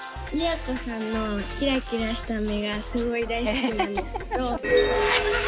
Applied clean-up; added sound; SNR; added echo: none; none; none; none.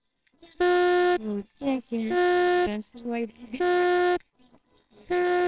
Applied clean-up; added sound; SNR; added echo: neural separator model SepFormer WHAMR!.